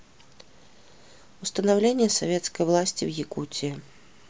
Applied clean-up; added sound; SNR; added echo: none; none; none; none.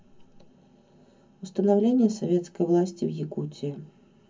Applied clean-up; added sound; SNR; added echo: none; none; none; reverberation time 0.3 s.